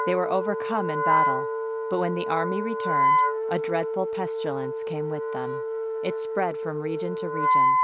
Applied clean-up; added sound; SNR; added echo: none; Wind instrument, woodwind instrument; -4 dB; none.